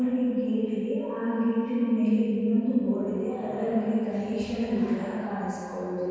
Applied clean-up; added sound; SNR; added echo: none; none; none; reverberation time 2.1 s.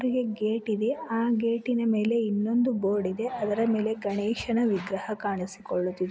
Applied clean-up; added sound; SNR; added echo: none; none; none; none.